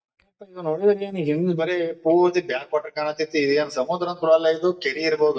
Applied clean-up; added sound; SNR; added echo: neural mask model DeepFilterNet 3.